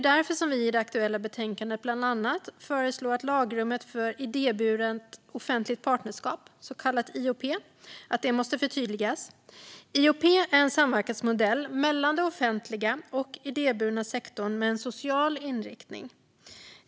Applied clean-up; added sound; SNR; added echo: none; none; none; none.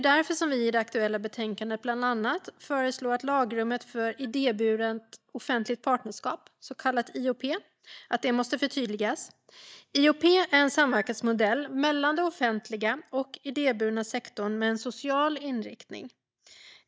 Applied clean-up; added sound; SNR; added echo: neural mask model DeepFilterNet 3.